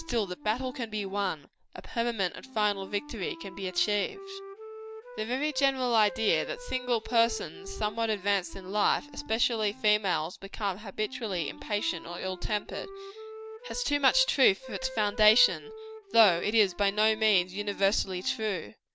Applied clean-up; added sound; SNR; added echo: none; Wind instrument, woodwind instrument; 16 dB; none.